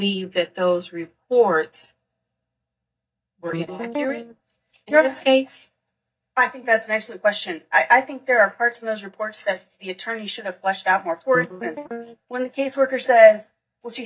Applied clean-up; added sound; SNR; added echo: neural mask model DeepFilterNet 3.